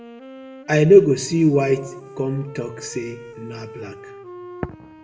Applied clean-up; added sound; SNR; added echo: none; Wind instrument, woodwind instrument; 18 dB; reverberation time 1.1 s.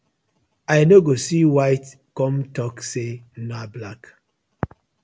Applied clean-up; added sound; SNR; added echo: none; none; none; none.